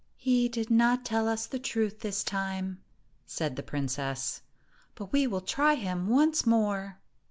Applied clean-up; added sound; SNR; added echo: none; none; none; none.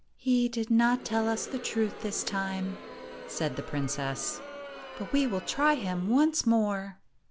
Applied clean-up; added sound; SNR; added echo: none; Crowd; 15 dB; none.